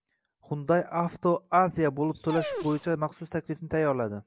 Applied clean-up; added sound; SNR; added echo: none; Dog; 11 dB; none.